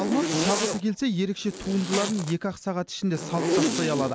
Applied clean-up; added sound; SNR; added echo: none; Zipper (clothing); 2 dB; none.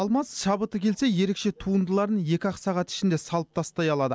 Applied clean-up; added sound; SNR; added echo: none; none; none; none.